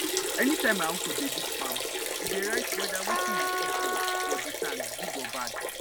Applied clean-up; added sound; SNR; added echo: none; Liquid + Trumpet; -4 dB; none.